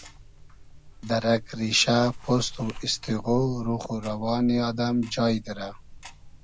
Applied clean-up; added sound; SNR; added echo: none; Tick-tock; 15 dB; none.